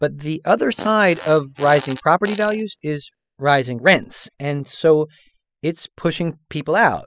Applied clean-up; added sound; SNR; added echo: classical method spectral subtraction.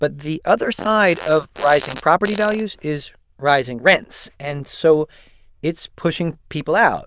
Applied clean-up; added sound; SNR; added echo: neural diffusion model UNIVERSE++.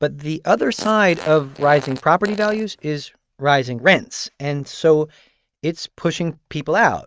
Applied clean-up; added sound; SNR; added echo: neural mask model RNNoise.